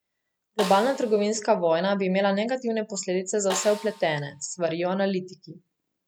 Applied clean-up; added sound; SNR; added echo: none; Snare drum; 15 dB; none.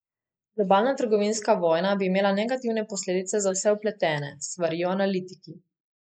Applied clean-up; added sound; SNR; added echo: neural mask model Resemble Enhance denoiser.